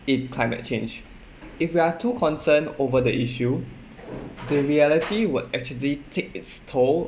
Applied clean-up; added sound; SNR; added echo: none; none; none; none.